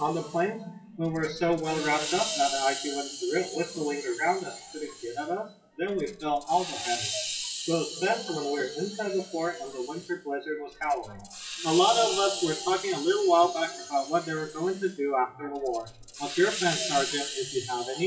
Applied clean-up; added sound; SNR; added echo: classical method WPE with log-MMSE.